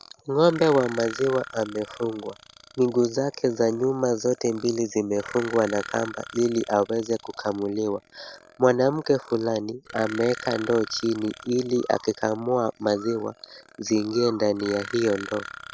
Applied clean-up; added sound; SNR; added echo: none; Burping, eructation; 17 dB; none.